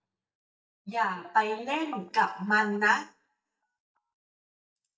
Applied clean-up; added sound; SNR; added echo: neural mask model DeepFilterNet 3.